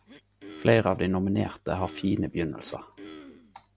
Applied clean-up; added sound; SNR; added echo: none; Cough; 19 dB; none.